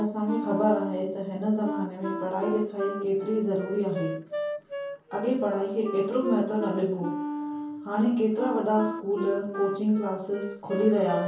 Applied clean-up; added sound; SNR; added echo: none; Wind instrument, woodwind instrument; 8 dB; reverberation time 0.6 s.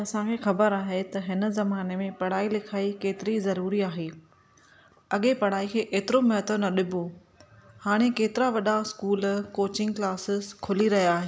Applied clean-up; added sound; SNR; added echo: none; none; none; none.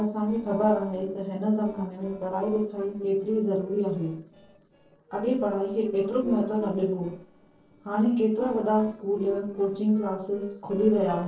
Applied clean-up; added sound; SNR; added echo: neural separator model SepFormer DNS4.